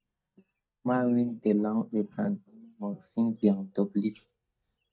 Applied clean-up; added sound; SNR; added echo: neural mask model DeepFilterNet 3.